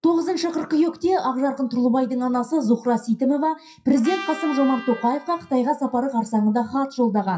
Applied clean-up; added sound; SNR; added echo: classical method WPE with log-MMSE.